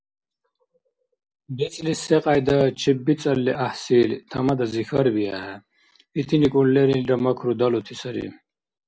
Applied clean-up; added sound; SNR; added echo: none; none; none; none.